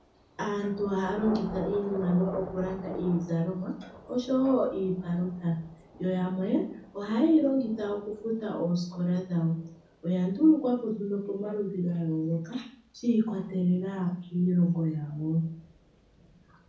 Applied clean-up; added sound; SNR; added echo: none; Thunder / Rain; 19 dB; reverberation time 0.6 s.